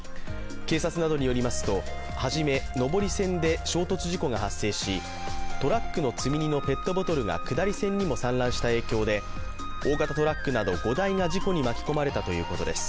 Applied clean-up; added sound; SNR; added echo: none; Livestock, farm animals, working animals; 6 dB; none.